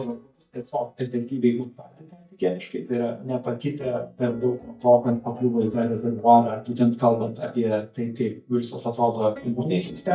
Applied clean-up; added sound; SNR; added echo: neural mask model DeepFilterNet 3.